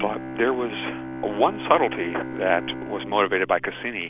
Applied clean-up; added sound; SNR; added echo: none; Bowed string instrument; 10 dB; none.